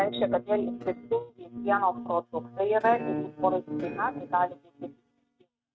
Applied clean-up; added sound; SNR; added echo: neural mask model RNNoise.